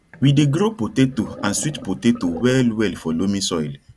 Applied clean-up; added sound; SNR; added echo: none; Sink (filling or washing); 20 dB; none.